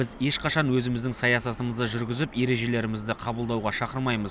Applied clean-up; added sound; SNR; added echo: none; none; none; none.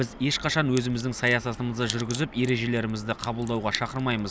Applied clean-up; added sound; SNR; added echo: none; Crack; 16 dB; none.